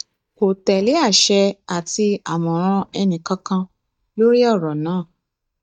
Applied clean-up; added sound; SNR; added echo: neural mask model DeepFilterNet 3.